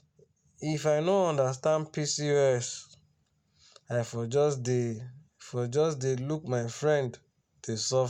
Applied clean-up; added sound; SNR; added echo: none; none; none; none.